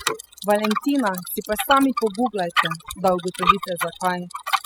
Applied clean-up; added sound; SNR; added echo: classical method spectral subtraction.